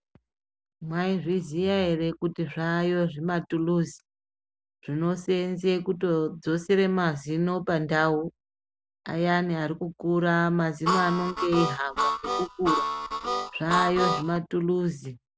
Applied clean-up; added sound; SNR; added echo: none; Harmonica; 1 dB; none.